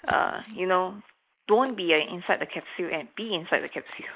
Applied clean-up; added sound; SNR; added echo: neural mask model Resemble Enhance denoiser.